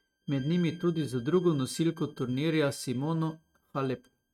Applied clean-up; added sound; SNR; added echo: neural mask model RNNoise.